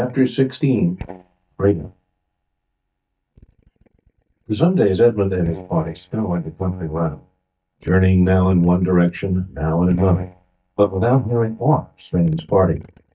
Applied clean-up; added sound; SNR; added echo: neural mask model DeepFilterNet 3.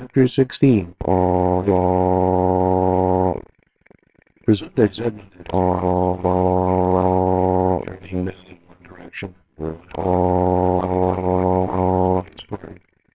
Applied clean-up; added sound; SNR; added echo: neural separator model SepFormer WHAMR!.